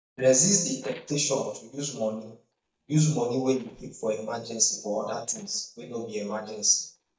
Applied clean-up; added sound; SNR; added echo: neural mask model DeepFilterNet 3.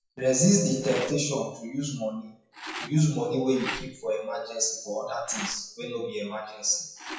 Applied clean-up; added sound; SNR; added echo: classical method WPE with log-MMSE.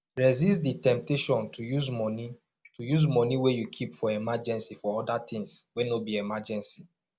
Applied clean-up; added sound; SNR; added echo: none; none; none; none.